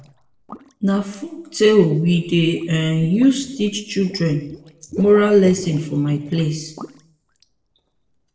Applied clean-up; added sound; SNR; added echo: neural separator model SepFormer DNS4.